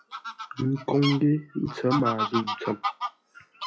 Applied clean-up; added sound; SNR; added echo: classical method log-MMSE.